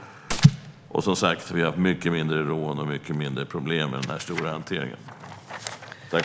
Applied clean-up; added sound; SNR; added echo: none; Gunshot, gunfire; 14 dB; none.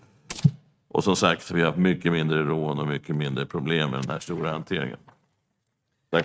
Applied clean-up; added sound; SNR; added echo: neural mask model RNNoise.